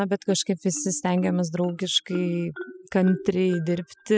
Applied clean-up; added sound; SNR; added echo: classical method spectral subtraction.